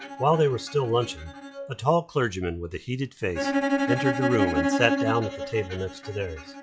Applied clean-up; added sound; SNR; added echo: classical method log-MMSE.